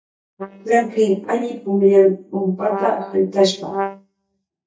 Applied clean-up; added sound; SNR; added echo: neural mask model DeepFilterNet 3.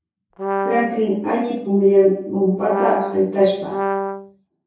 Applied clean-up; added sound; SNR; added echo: none; Brass instrument; 5 dB; reverberation time 0.6 s.